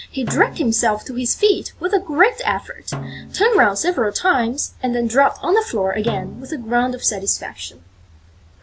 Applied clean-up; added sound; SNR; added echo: none; Snare drum; 17 dB; none.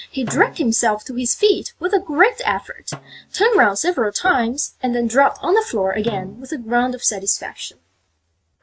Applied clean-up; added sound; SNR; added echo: neural mask model RNNoise.